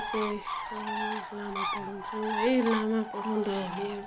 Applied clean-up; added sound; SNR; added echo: none; Bird; 4 dB; none.